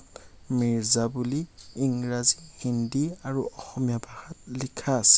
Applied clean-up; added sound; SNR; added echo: none; none; none; none.